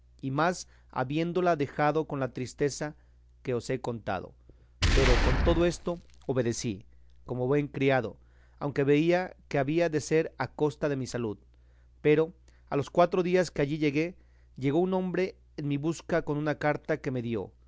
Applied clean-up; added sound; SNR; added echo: none; Boom; 0 dB; none.